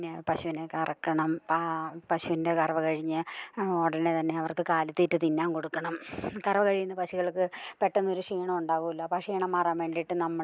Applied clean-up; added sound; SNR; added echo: none; none; none; none.